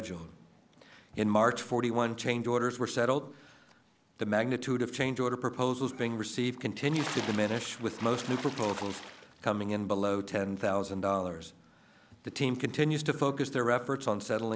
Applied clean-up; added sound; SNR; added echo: none; Splash, splatter; 11 dB; none.